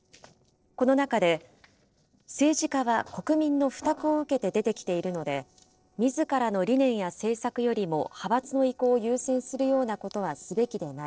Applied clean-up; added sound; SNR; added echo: neural separator model SepFormer DNS4.